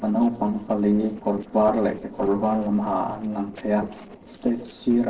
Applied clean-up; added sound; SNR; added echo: neural separator model SepFormer DNS4.